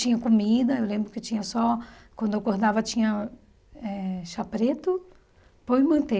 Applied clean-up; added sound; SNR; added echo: none; none; none; none.